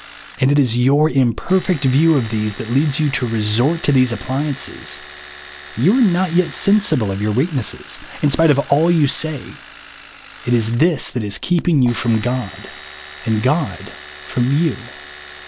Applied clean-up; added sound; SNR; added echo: none; Domestic sounds, home sounds; 19 dB; none.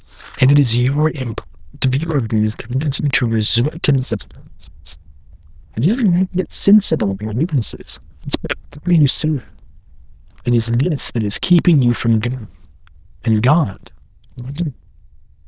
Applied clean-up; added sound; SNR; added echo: neural diffusion model UNIVERSE++.